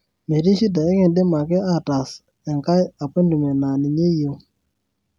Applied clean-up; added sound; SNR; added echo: none; none; none; none.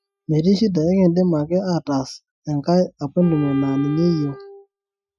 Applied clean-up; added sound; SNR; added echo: classical method Wiener filter.